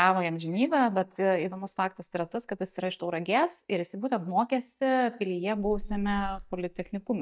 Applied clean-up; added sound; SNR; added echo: neural mask model DeepFilterNet 3.